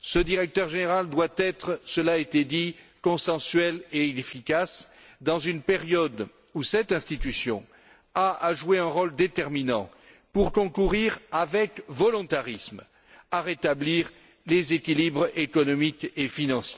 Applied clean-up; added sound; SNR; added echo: none; Bird; 16 dB; none.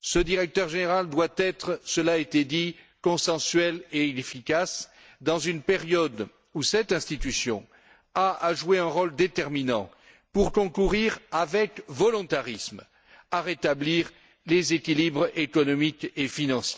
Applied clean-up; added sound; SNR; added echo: neural mask model DeepFilterNet 3.